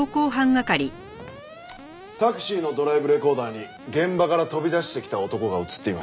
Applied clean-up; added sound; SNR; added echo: none; Alarm; 19 dB; none.